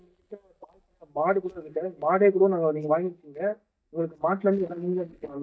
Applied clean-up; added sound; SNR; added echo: neural mask model DeepFilterNet 3.